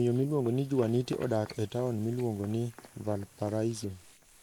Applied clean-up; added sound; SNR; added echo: neural mask model Resemble Enhance denoiser.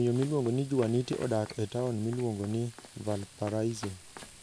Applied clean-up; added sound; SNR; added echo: none; Run + Frying (food); 17 dB; none.